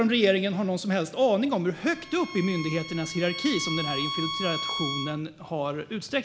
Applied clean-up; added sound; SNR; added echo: none; Bowed string instrument; 7 dB; none.